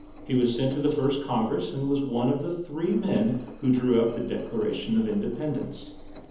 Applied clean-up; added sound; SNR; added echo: none; Engine; 17 dB; reverberation time 1.3 s.